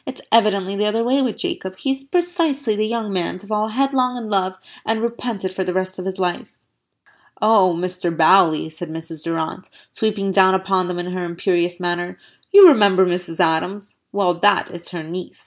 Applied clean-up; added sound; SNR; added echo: none; none; none; none.